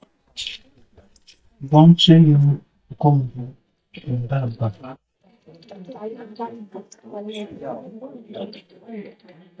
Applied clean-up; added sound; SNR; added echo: neural mask model DeepFilterNet 3.